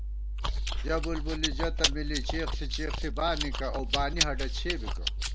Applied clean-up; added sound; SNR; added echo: none; Chewing, mastication; -4 dB; none.